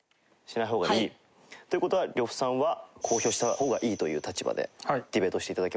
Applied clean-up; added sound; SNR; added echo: none; none; none; none.